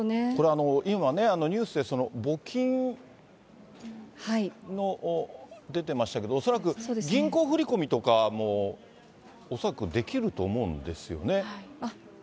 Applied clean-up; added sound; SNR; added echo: none; none; none; none.